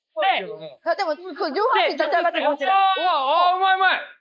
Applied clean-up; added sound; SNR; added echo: neural mask model Resemble Enhance denoiser.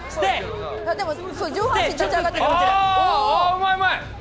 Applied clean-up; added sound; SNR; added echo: none; Crowd; 17 dB; none.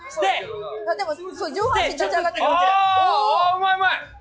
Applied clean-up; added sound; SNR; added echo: classical method log-MMSE.